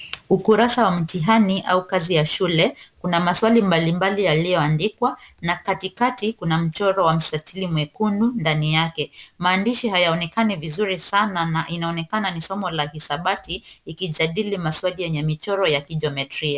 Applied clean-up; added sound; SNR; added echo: none; none; none; none.